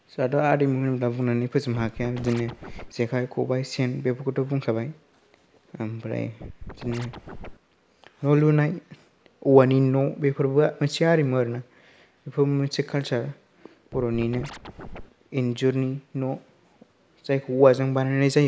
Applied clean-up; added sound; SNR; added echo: none; Scratching (performance technique); 14 dB; none.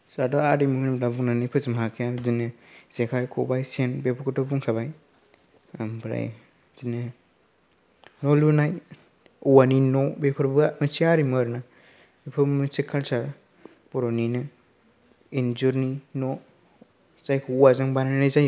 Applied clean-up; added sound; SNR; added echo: none; none; none; none.